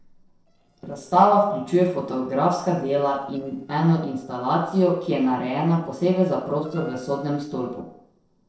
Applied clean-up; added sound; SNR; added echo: neural separator model SepFormer DNS4.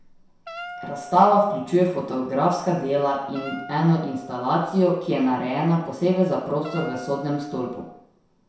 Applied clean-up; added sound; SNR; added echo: none; Wind instrument, woodwind instrument; 17 dB; reverberation time 0.7 s.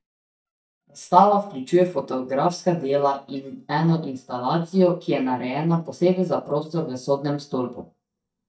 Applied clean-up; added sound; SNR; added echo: neural mask model DeepFilterNet 3.